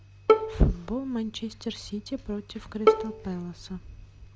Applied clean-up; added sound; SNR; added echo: none; Bowed string instrument; -3 dB; none.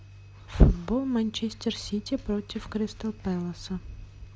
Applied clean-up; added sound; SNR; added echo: none; none; none; none.